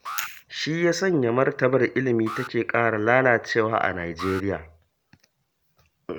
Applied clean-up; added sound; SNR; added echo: none; Alarm; 17 dB; none.